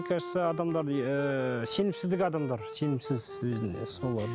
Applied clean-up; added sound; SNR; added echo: none; Wind instrument, woodwind instrument; 11 dB; none.